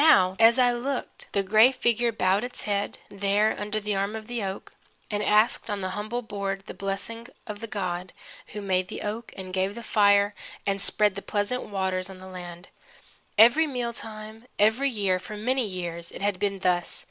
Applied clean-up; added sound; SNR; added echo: none; none; none; none.